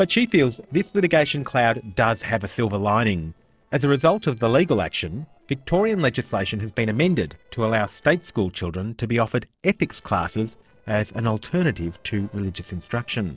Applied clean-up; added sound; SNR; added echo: neural separator model SepFormer DNS4.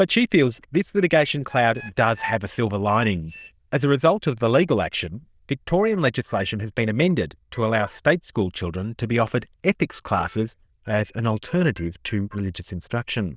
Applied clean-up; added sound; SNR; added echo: neural diffusion model UNIVERSE++.